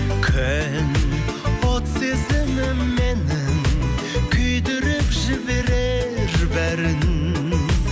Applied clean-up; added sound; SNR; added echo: none; none; none; none.